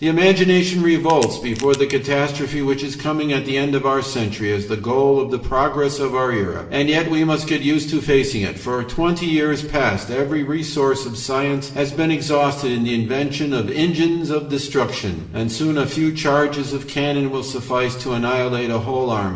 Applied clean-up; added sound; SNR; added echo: none; Crack; 15 dB; reverberation time 0.8 s.